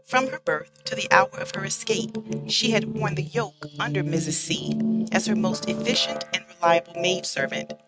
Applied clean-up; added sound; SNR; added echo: neural mask model RNNoise.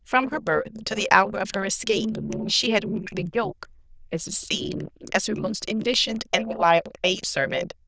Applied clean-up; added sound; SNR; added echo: neural diffusion model UNIVERSE++.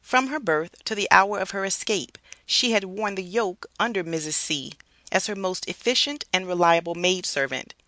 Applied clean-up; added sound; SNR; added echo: none; none; none; none.